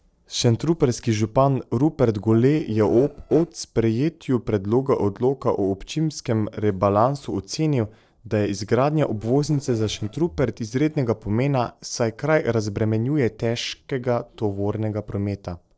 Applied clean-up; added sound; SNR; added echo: neural separator model SepFormer DNS4.